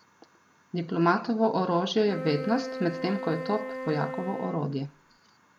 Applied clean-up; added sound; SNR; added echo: none; Wind instrument, woodwind instrument; 8 dB; none.